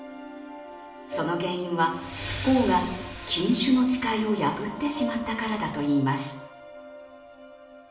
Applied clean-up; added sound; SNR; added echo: none; none; none; reverberation time 0.8 s.